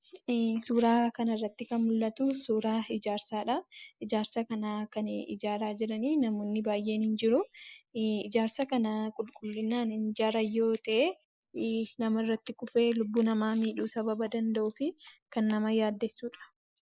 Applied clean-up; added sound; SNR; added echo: neural mask model Resemble Enhance denoiser.